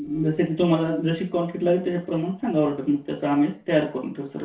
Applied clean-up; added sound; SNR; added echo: none; none; none; reverberation time 0.3 s.